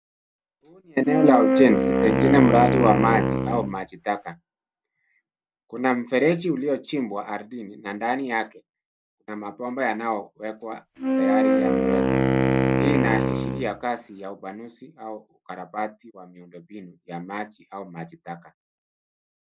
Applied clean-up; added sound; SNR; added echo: none; Wind instrument, woodwind instrument; -4 dB; none.